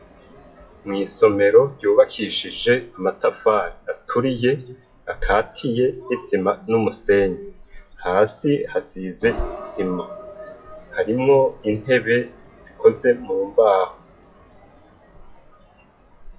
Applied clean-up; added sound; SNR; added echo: classical method WPE with log-MMSE.